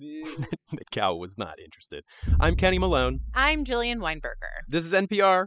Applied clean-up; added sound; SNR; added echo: classical method spectral subtraction.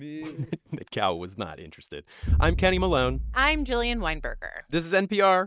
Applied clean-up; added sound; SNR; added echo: neural mask model RNNoise.